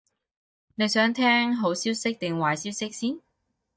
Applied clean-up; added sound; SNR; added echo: neural mask model DeepFilterNet 3.